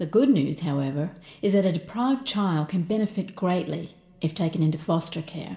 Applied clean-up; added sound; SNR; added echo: none; none; none; reverberation time 2.0 s.